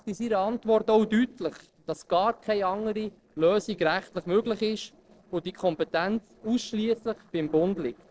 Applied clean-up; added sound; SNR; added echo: neural separator model SepFormer DNS4.